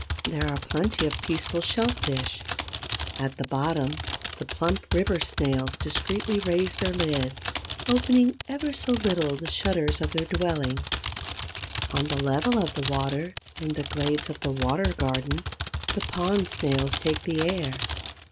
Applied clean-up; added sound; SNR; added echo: none; Typing; 4 dB; none.